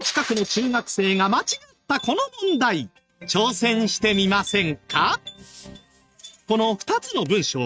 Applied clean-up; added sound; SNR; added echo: neural mask model RNNoise.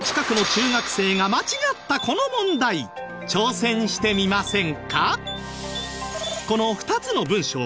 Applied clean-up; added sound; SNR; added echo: none; Fire + Typing; 16 dB; none.